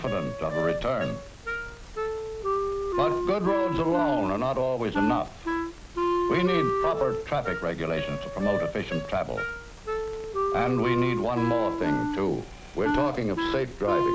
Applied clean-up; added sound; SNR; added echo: none; Wind instrument, woodwind instrument; 1 dB; none.